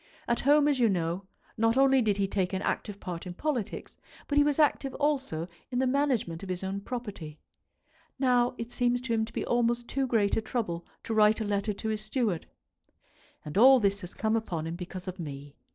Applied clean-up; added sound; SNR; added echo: neural separator model SepFormer DNS4.